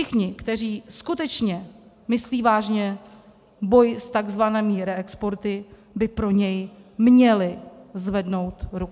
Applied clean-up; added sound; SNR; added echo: none; none; none; none.